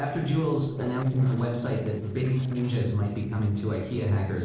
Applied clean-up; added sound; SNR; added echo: neural separator model SepFormer DNS4.